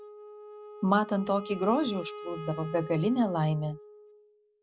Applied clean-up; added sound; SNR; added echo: none; Wind instrument, woodwind instrument; 14 dB; none.